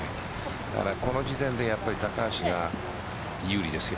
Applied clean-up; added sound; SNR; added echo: none; Sliding door; 16 dB; none.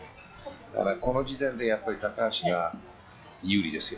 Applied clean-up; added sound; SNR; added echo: classical method log-MMSE.